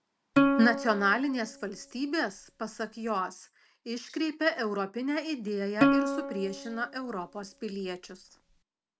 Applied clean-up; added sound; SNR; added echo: none; Plucked string instrument; 0 dB; none.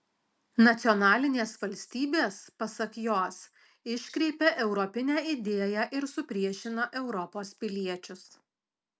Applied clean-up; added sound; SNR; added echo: none; none; none; none.